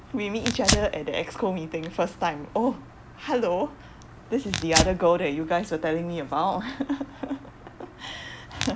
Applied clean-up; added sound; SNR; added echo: none; Tearing; 6 dB; none.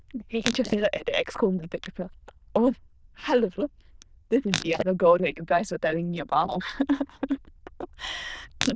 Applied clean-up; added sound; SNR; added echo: neural diffusion model UNIVERSE++.